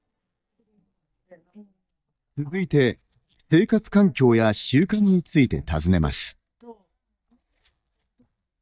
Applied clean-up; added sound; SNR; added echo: neural mask model DeepFilterNet 3.